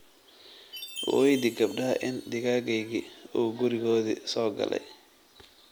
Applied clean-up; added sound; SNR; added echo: none; Chime; 18 dB; none.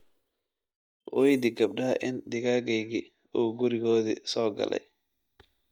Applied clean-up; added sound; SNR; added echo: neural mask model DeepFilterNet 3.